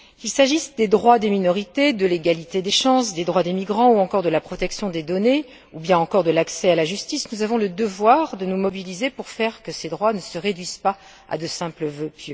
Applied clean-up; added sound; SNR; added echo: none; none; none; none.